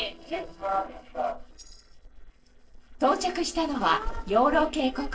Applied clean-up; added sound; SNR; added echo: neural separator model SepFormer DNS4.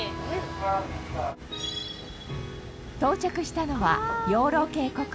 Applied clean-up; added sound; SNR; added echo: none; none; none; none.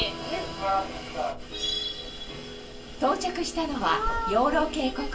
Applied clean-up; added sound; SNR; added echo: none; Bird vocalization, bird call, bird song; 11 dB; reverberation time 0.2 s.